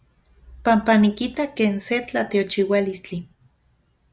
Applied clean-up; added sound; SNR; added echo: none; none; none; none.